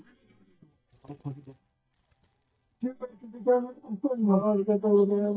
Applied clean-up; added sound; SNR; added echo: neural mask model DeepFilterNet 3.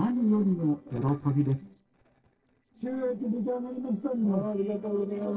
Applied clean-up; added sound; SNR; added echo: neural separator model SepFormer DNS4.